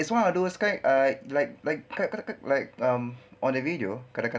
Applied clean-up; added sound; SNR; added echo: none; none; none; none.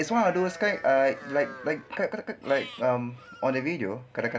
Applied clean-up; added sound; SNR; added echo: none; Livestock, farm animals, working animals; 17 dB; none.